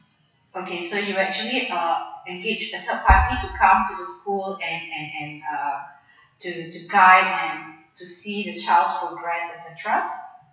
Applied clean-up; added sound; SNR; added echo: classical method WPE with log-MMSE.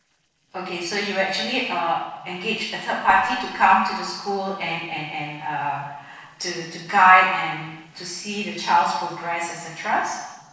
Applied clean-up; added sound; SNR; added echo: neural separator model SepFormer DNS4.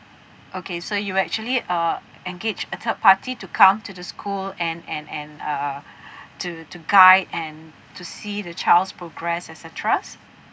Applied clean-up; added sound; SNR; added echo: none; none; none; none.